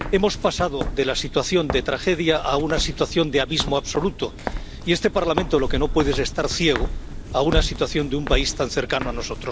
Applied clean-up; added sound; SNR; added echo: none; Walk, footsteps; 6 dB; none.